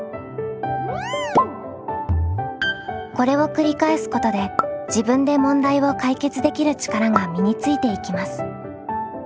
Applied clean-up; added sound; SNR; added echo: none; none; none; none.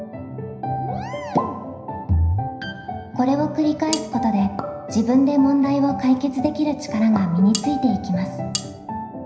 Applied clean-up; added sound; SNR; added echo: none; Cutlery, silverware; 11 dB; reverberation time 0.9 s.